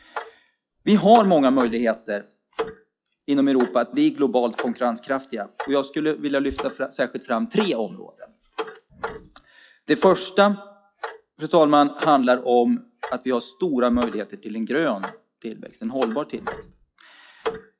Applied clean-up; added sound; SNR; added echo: classical method log-MMSE.